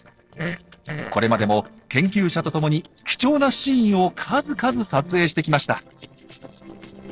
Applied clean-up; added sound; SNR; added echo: neural separator model SepFormer DNS4.